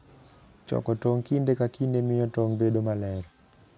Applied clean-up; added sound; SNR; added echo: none; none; none; none.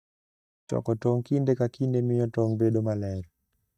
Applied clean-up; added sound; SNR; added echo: neural mask model DeepFilterNet 3.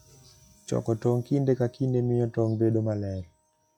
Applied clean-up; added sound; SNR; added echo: classical method log-MMSE.